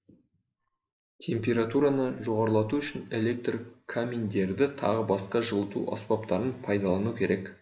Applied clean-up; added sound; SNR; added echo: neural separator model SepFormer DNS4.